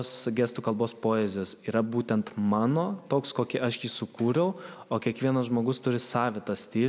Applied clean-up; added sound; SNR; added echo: none; none; none; none.